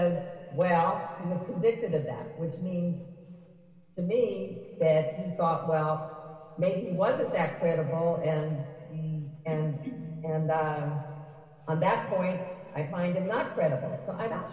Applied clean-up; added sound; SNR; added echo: none; none; none; reverberation time 2.3 s.